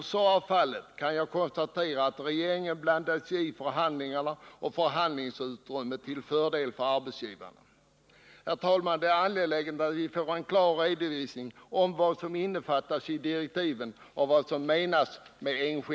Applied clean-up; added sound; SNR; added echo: none; none; none; none.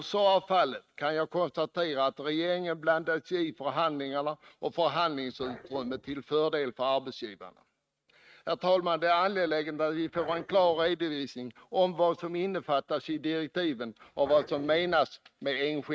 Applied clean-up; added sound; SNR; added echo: neural mask model RNNoise.